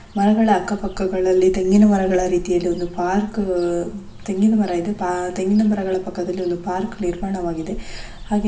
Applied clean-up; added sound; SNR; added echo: none; Cricket / Bird; 17 dB; reverberation time 0.6 s.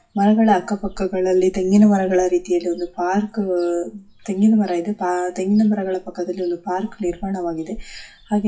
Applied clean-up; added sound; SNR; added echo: classical method WPE with log-MMSE.